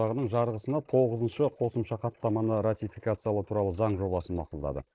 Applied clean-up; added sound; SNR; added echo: neural mask model Resemble Enhance denoiser.